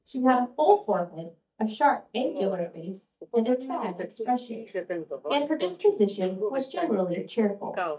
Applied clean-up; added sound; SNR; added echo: neural mask model DeepFilterNet 3.